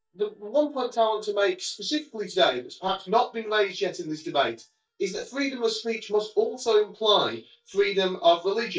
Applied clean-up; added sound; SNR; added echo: neural mask model DeepFilterNet 3.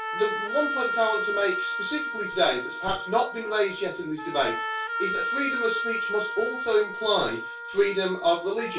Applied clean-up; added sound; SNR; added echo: none; Wind instrument, woodwind instrument; 4 dB; reverberation time 0.2 s.